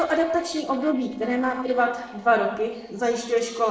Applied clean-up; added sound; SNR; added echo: neural separator model SepFormer DNS4.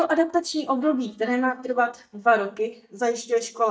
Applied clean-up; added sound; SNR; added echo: neural mask model DeepFilterNet 3.